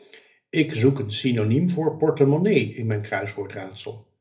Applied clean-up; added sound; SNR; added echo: none; none; none; reverberation time 0.3 s.